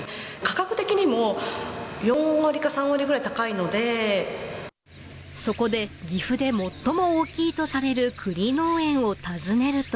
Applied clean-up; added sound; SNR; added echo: none; none; none; none.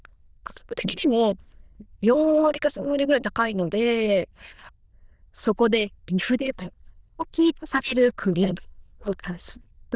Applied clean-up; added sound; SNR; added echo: neural diffusion model UNIVERSE++.